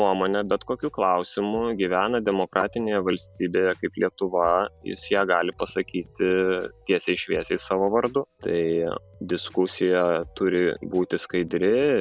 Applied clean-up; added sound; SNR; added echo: none; none; none; none.